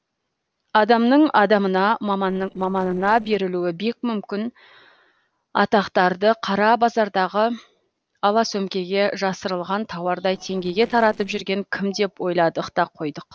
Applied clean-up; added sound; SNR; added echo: neural separator model SepFormer DNS4.